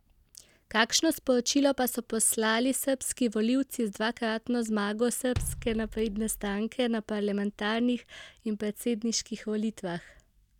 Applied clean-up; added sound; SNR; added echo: neural mask model DeepFilterNet 3.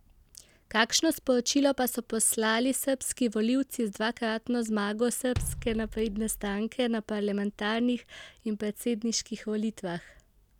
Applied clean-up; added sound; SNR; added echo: none; Bass drum; 10 dB; none.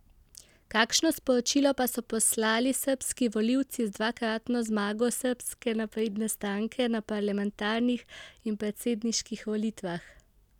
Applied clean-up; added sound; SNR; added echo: none; none; none; none.